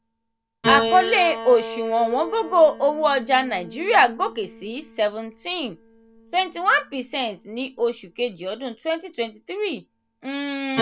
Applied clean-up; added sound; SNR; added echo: none; Piano; 10 dB; none.